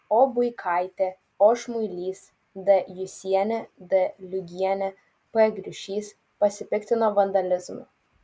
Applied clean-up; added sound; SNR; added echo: none; none; none; none.